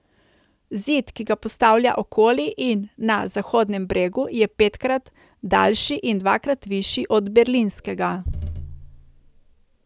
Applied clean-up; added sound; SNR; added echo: none; none; none; none.